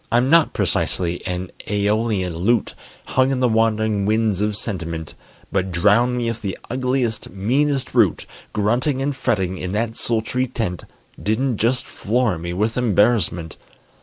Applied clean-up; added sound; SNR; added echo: none; none; none; none.